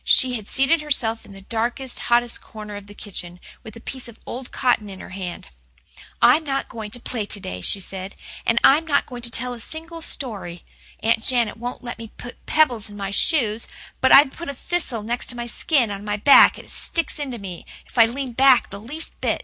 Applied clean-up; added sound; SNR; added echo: none; none; none; none.